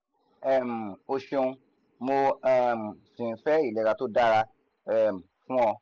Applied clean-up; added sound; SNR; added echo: none; none; none; none.